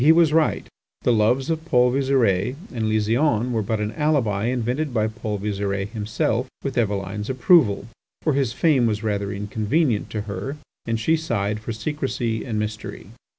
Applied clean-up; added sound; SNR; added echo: none; none; none; none.